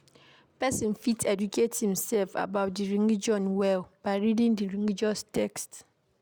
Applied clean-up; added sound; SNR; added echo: none; none; none; none.